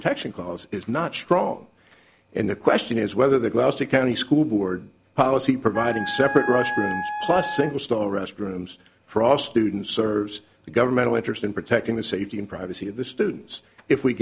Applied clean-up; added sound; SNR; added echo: none; Wind instrument, woodwind instrument; 6 dB; none.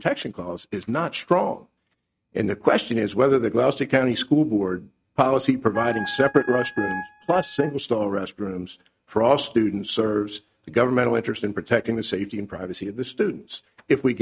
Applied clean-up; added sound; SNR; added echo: neural mask model RNNoise.